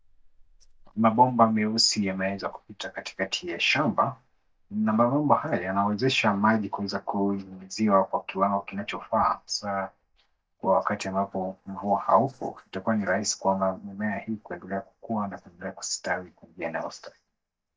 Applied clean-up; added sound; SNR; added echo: neural mask model DeepFilterNet 3.